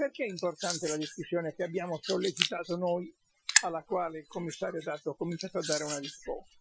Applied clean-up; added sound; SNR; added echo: classical method Wiener filter.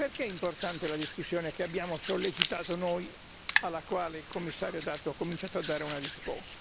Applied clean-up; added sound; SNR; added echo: none; Hands; 1 dB; none.